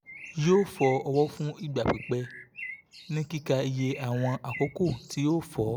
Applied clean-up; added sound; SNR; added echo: none; Bird; 17 dB; none.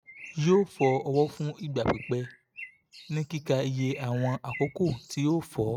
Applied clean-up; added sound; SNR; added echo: neural mask model RNNoise.